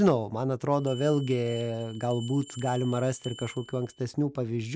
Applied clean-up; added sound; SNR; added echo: neural mask model RNNoise.